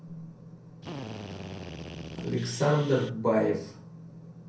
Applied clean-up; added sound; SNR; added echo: none; Drill; 11 dB; reverberation time 0.6 s.